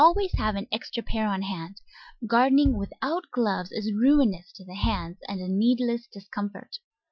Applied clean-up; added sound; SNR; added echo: classical method Wiener filter.